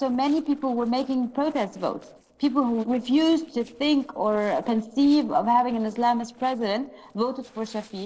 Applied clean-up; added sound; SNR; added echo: neural separator model SepFormer DNS4.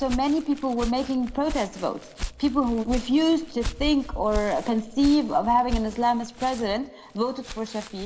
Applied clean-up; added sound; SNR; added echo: none; Walk, footsteps; 10 dB; reverberation time 0.8 s.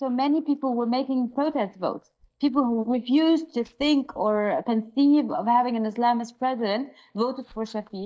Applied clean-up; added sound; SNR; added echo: neural mask model DeepFilterNet 3.